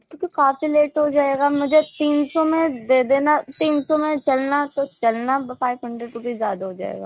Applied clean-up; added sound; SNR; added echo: neural mask model RNNoise.